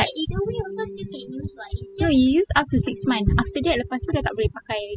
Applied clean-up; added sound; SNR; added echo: classical method spectral subtraction.